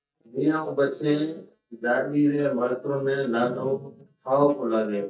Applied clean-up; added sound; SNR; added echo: neural mask model DeepFilterNet 3.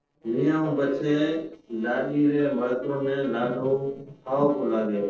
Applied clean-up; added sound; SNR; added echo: neural separator model SepFormer DNS4.